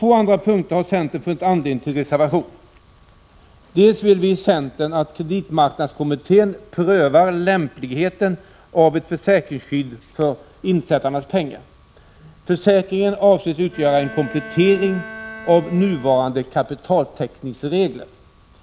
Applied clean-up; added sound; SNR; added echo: none; Bowed string instrument; 17 dB; none.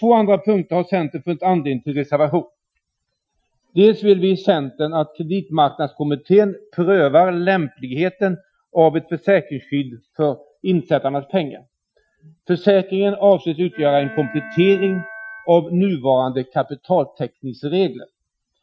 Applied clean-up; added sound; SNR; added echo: classical method Wiener filter.